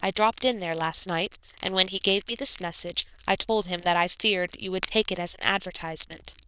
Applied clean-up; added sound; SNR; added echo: neural diffusion model UNIVERSE++.